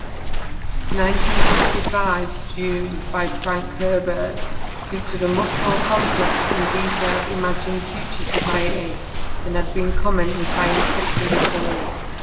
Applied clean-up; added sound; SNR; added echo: none; Waves, surf; -5 dB; reverberation time 0.9 s.